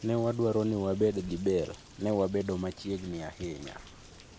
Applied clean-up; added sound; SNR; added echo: none; Rain; 19 dB; none.